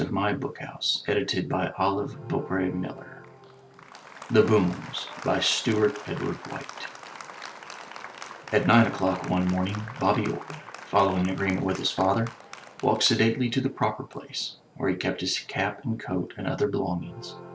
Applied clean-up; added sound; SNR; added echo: none; Applause; 17 dB; none.